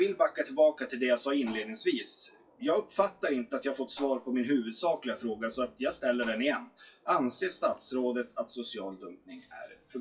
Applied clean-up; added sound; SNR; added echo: classical method WPE with log-MMSE.